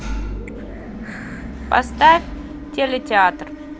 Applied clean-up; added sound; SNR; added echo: none; Engine / Mechanisms; 9 dB; none.